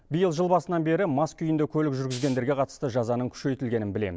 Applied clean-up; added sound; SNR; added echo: none; Rattle (instrument); 15 dB; none.